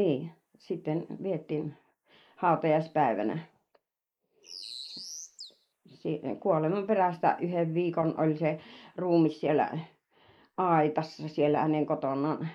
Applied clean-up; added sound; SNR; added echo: neural mask model Resemble Enhance denoiser.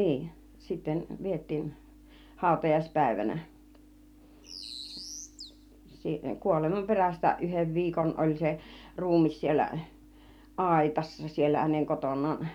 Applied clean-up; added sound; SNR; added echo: none; Bird; 14 dB; none.